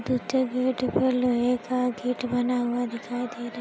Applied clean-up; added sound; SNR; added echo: none; none; none; none.